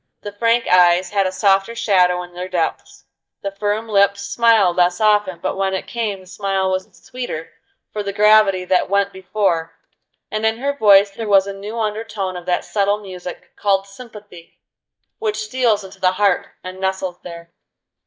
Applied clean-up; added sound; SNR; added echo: neural mask model DeepFilterNet 3.